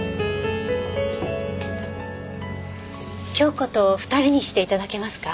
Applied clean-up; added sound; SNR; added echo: none; none; none; none.